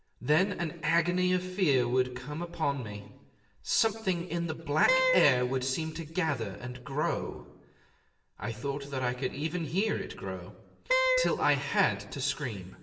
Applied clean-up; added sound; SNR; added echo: none; Wind instrument, woodwind instrument; 0 dB; reverberation time 0.9 s.